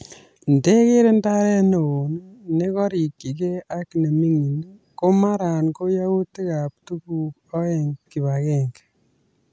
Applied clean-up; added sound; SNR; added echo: none; none; none; none.